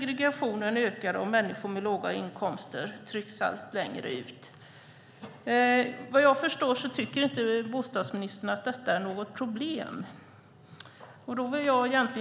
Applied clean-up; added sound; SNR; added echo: none; none; none; none.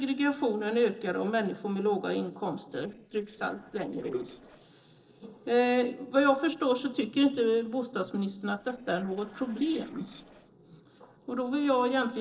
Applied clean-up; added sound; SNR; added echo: neural separator model SepFormer DNS4.